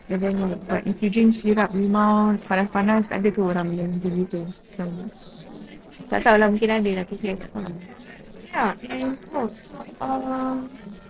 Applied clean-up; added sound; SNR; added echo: neural separator model SepFormer DNS4.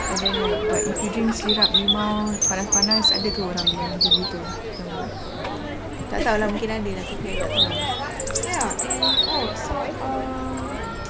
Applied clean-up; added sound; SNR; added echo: none; Bird vocalization, bird call, bird song + Crowd; -4 dB; none.